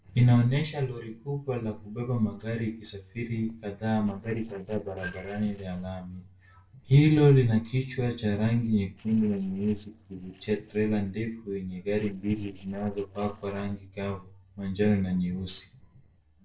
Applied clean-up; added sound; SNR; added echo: neural separator model SepFormer DNS4.